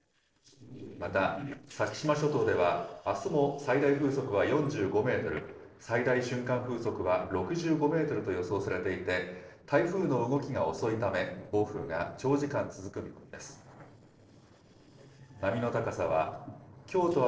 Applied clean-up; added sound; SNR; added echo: neural separator model SepFormer DNS4.